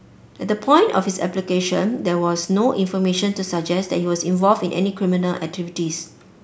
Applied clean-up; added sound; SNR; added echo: none; none; none; none.